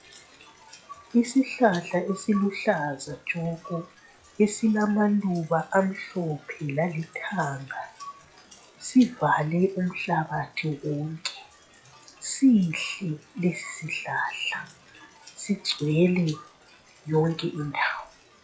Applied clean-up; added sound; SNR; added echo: classical method log-MMSE.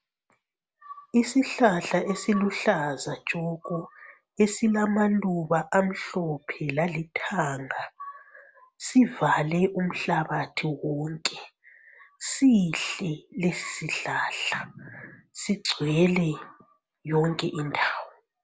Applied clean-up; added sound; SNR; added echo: none; none; none; none.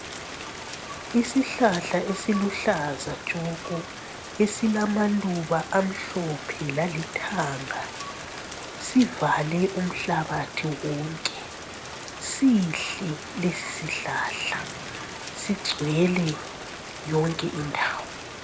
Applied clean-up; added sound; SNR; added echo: none; Rain; 10 dB; none.